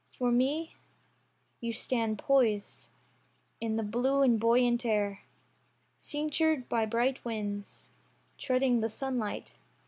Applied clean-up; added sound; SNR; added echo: none; none; none; none.